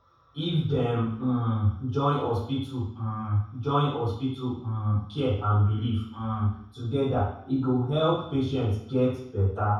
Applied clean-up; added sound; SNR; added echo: none; none; none; reverberation time 0.7 s.